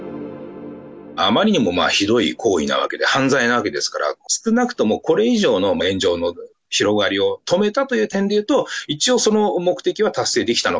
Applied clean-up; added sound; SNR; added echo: none; none; none; none.